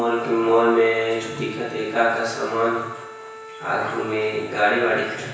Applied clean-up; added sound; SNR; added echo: none; Wind instrument, woodwind instrument; 16 dB; reverberation time 1.1 s.